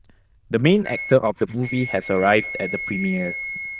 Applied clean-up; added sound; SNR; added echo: neural diffusion model UNIVERSE++.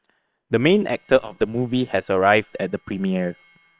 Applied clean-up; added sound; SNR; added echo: neural separator model SepFormer WHAM!.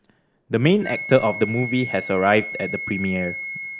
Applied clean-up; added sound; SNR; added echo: none; Wind instrument, woodwind instrument; 10 dB; none.